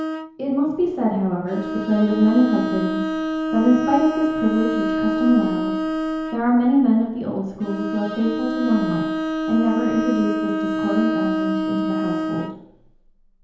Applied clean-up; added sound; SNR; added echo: none; Bowed string instrument; 3 dB; reverberation time 1.0 s.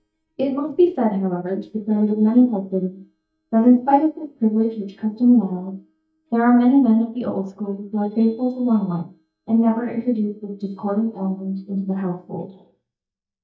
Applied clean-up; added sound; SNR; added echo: neural mask model DeepFilterNet 3.